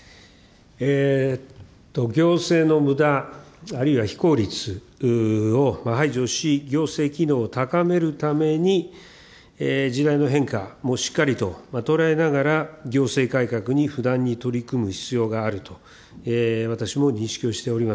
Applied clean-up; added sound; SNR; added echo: none; none; none; none.